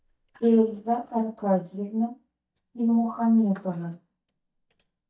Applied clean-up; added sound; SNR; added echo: neural mask model DeepFilterNet 3.